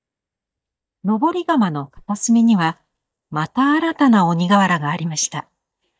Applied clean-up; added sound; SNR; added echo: neural mask model DeepFilterNet 3.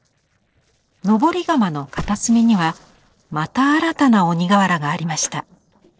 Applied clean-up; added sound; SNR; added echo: neural separator model SepFormer DNS4.